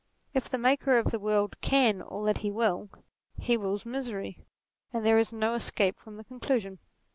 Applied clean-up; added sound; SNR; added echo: none; none; none; none.